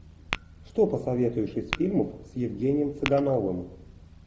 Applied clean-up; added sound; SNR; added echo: none; Tap / Glass; 13 dB; none.